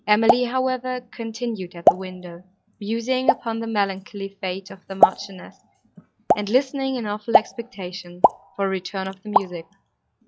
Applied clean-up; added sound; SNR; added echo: classical method log-MMSE.